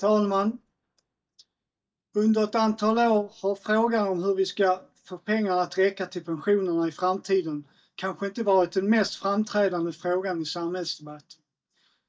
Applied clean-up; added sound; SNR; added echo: neural mask model DeepFilterNet 3.